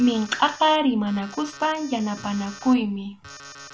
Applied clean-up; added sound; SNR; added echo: none; Alarm; 19 dB; none.